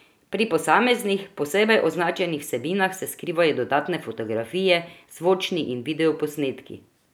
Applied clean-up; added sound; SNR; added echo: none; none; none; none.